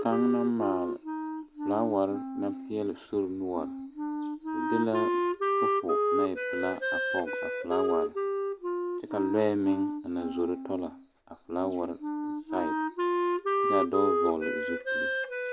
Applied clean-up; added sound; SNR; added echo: none; Wind instrument, woodwind instrument; -1 dB; none.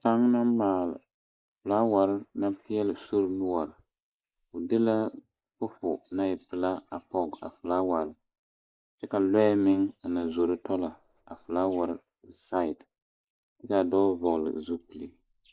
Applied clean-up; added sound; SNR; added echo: neural mask model Resemble Enhance denoiser.